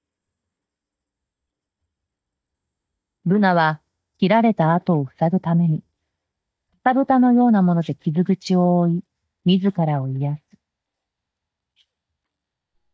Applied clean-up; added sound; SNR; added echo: neural mask model DeepFilterNet 3.